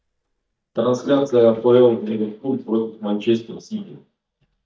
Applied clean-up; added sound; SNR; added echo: neural mask model DeepFilterNet 3.